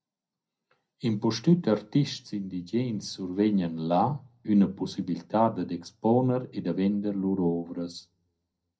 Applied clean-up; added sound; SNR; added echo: none; none; none; reverberation time 0.2 s.